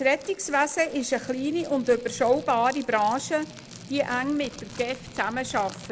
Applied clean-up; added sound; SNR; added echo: none; Strum + Crackle; 17 dB; none.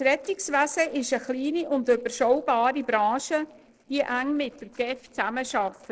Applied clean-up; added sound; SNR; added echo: neural separator model SepFormer DNS4.